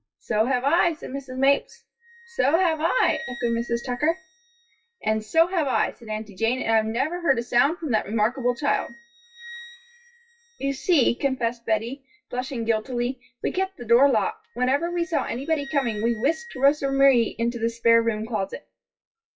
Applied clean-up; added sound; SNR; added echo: classical method WPE with log-MMSE.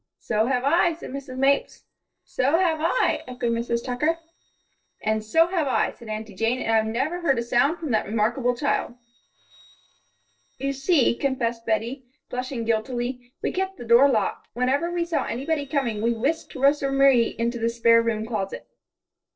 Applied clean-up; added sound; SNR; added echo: neural separator model SepFormer DNS4.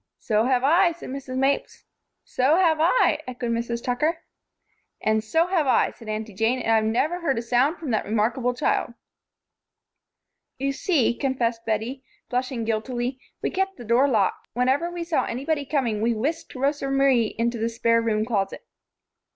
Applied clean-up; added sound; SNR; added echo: none; none; none; none.